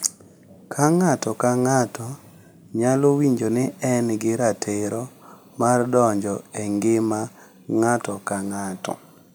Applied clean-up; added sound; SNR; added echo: none; none; none; none.